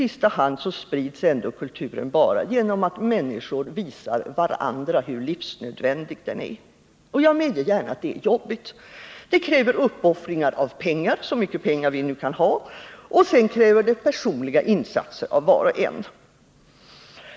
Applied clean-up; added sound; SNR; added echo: none; none; none; none.